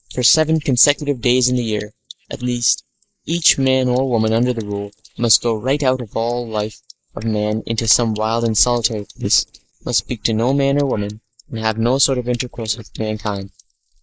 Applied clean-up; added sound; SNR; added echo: neural mask model Resemble Enhance denoiser.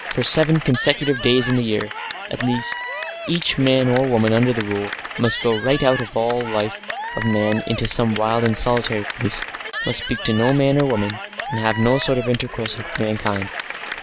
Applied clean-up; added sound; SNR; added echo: none; Cheering / Clapping; 10 dB; none.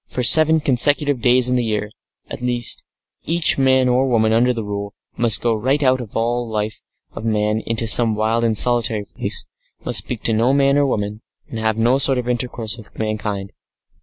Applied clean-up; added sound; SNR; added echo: none; none; none; none.